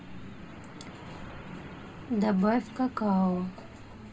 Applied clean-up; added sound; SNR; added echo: none; Truck; 14 dB; reverberation time 0.2 s.